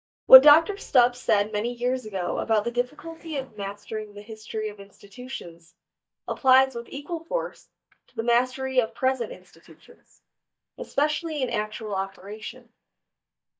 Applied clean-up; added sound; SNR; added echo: neural mask model DeepFilterNet 3.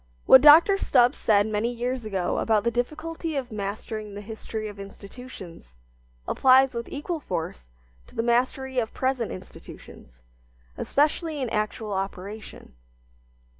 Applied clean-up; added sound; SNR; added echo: none; none; none; none.